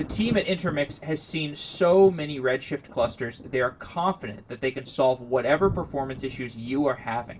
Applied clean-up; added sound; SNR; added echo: none; Thunder; 15 dB; reverberation time 0.2 s.